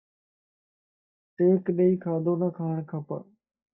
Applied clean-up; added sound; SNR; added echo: neural mask model DeepFilterNet 3.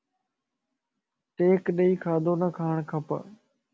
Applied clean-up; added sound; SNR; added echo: none; none; none; none.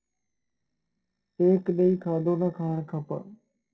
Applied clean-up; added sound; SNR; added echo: neural separator model SepFormer DNS4.